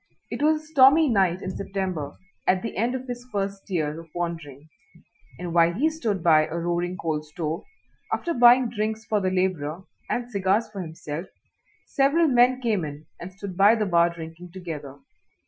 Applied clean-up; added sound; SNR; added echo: classical method Wiener filter.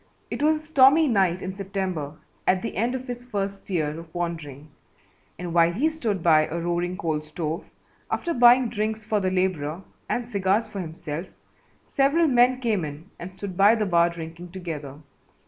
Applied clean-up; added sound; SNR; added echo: none; none; none; none.